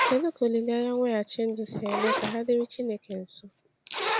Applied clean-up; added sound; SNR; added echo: none; Zipper (clothing); 5 dB; none.